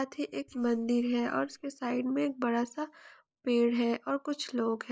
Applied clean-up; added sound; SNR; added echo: neural mask model Resemble Enhance denoiser.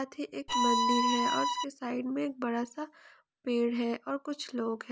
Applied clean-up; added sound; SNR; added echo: none; Bowed string instrument; -5 dB; none.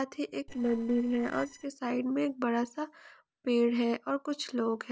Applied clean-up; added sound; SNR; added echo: neural separator model SepFormer DNS4.